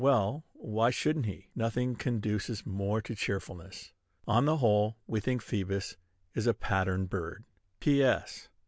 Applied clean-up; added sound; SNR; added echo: none; none; none; none.